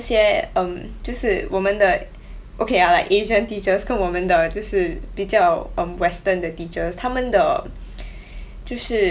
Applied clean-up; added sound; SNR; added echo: none; none; none; none.